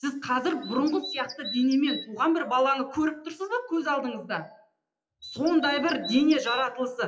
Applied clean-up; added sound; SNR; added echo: classical method WPE with log-MMSE.